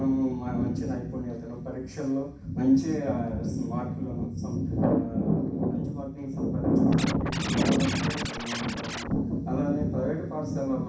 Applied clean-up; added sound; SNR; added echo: none; Scratching (performance technique); 7 dB; reverberation time 0.6 s.